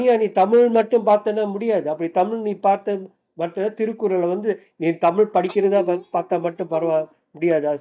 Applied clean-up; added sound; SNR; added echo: neural mask model DeepFilterNet 3.